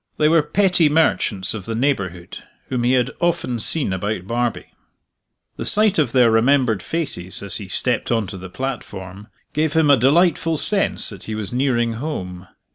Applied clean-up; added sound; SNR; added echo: none; none; none; none.